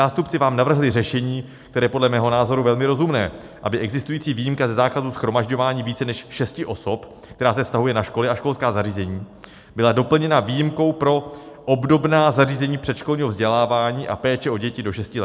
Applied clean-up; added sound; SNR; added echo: none; none; none; none.